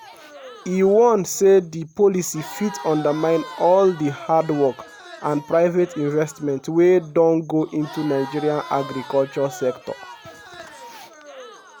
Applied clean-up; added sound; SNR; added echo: none; Crowd; 18 dB; none.